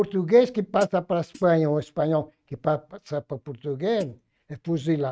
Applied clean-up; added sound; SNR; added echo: neural mask model RNNoise.